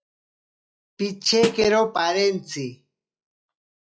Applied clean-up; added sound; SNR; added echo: classical method log-MMSE.